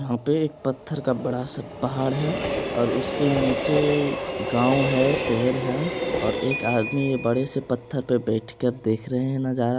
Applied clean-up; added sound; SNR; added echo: none; Ringtone / Bell + Train; 5 dB; none.